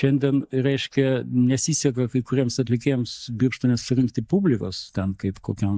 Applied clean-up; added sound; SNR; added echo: neural mask model DeepFilterNet 3.